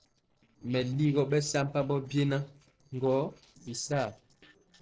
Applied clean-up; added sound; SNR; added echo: neural separator model SepFormer DNS4.